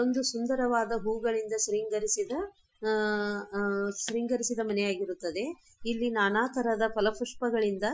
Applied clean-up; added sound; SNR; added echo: classical method Wiener filter.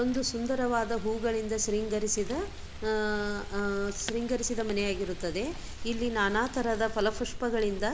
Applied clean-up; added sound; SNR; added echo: none; Rain; 7 dB; none.